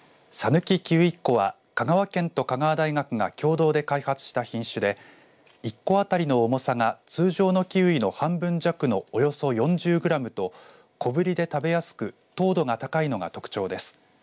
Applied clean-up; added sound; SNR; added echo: none; none; none; none.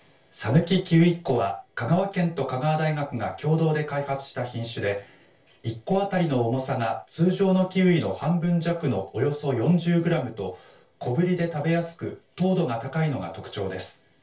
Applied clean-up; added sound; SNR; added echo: none; none; none; reverberation time 0.2 s.